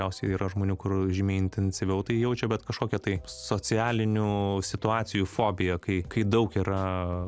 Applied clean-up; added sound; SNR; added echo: none; none; none; none.